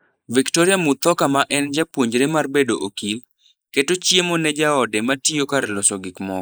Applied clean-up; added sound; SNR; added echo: neural mask model Resemble Enhance denoiser.